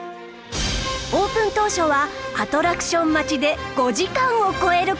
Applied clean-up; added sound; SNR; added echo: none; none; none; none.